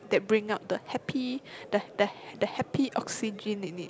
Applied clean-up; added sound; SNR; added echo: none; Crowd; 19 dB; none.